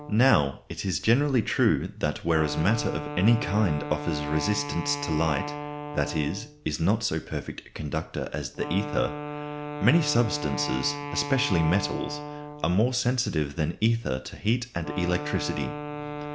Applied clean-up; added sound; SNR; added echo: none; Wind instrument, woodwind instrument; 10 dB; none.